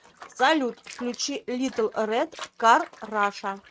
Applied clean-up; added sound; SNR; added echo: neural mask model RNNoise.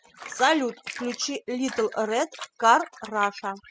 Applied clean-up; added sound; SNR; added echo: classical method spectral subtraction.